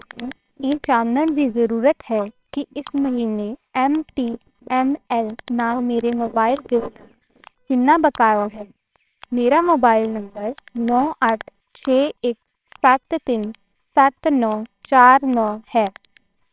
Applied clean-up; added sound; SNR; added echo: neural separator model SepFormer WHAMR!.